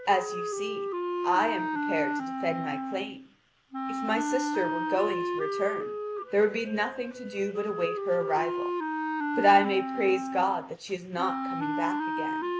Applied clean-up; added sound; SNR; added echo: none; Wind instrument, woodwind instrument; 2 dB; none.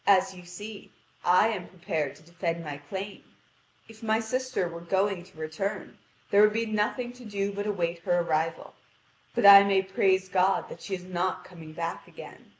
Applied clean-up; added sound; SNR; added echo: none; none; none; none.